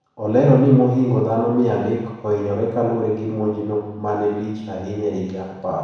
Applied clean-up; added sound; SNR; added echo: none; none; none; reverberation time 1.1 s.